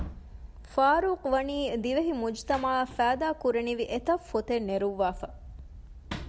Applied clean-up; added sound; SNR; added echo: none; Wood; 18 dB; none.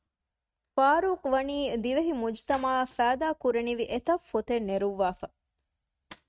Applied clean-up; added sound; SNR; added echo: neural mask model RNNoise.